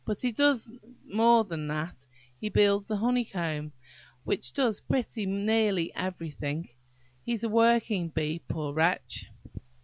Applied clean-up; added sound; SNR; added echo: none; none; none; none.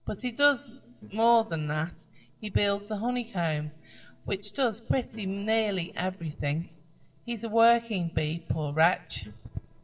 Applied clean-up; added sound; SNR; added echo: neural separator model SepFormer DNS4.